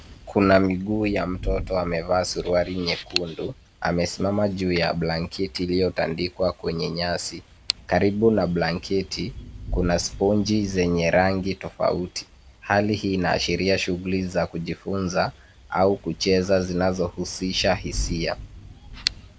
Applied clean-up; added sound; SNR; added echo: none; Thunder / Rain; 15 dB; none.